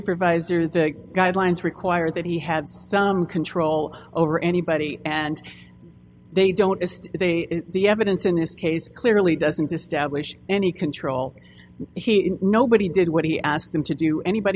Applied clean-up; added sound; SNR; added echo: none; none; none; none.